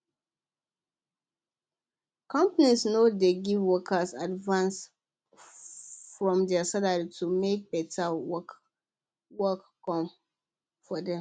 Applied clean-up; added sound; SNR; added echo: none; none; none; none.